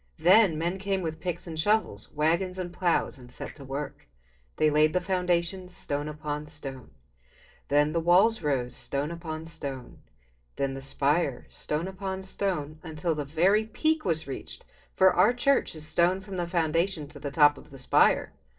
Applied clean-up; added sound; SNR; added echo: neural separator model SepFormer DNS4.